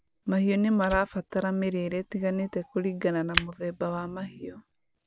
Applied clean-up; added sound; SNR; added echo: none; Fire; 12 dB; none.